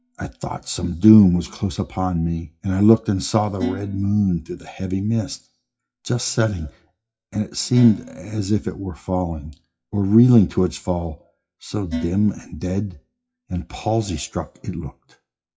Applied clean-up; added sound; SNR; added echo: classical method WPE with log-MMSE.